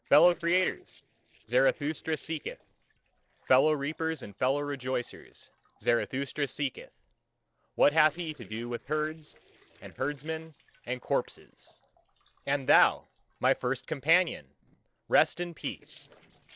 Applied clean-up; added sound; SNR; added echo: neural separator model SepFormer DNS4.